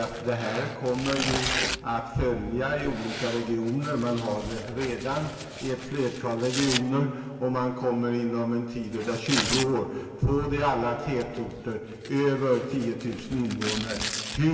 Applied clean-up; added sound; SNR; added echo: none; Tearing; 8 dB; reverberation time 2.3 s.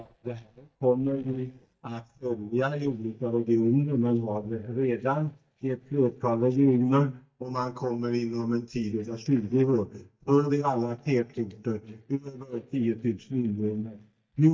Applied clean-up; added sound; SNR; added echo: neural mask model DeepFilterNet 3.